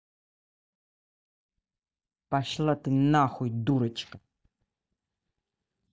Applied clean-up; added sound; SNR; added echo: neural mask model DeepFilterNet 3.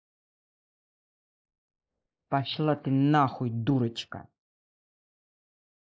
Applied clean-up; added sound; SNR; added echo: neural mask model Resemble Enhance denoiser.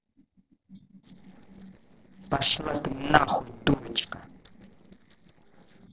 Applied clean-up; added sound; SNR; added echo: neural separator model SepFormer DNS4.